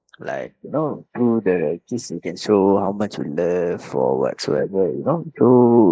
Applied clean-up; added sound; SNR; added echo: neural mask model Resemble Enhance denoiser.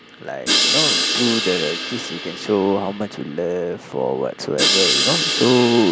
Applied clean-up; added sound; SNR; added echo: none; Crash cymbal; 1 dB; none.